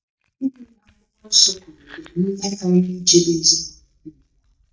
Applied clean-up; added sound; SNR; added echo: neural mask model DeepFilterNet 3.